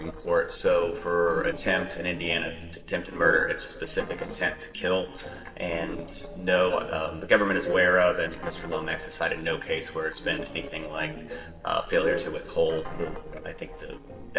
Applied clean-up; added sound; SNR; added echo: neural separator model SepFormer DNS4.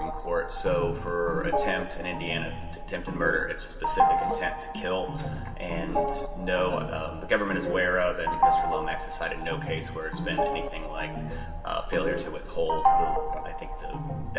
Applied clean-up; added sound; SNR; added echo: none; Organ; 0 dB; reverberation time 1.7 s.